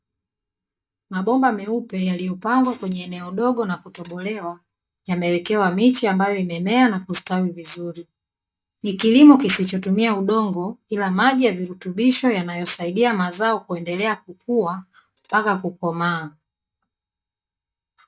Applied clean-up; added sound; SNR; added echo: neural mask model DeepFilterNet 3.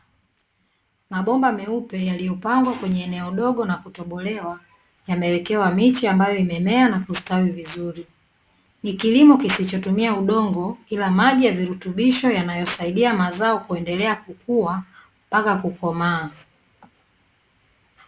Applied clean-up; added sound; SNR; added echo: none; none; none; none.